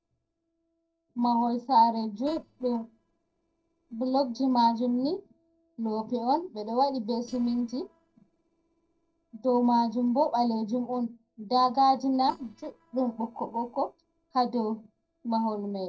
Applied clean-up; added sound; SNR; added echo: neural separator model SepFormer DNS4.